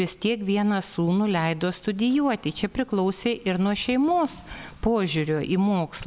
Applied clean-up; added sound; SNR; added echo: none; none; none; none.